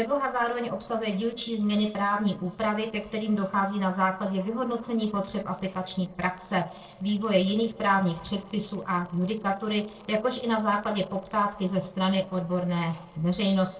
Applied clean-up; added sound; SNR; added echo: neural separator model SepFormer DNS4.